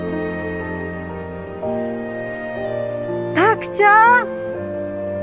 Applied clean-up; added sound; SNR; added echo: none; none; none; none.